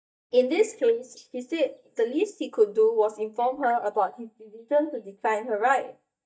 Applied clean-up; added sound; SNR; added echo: neural mask model DeepFilterNet 3.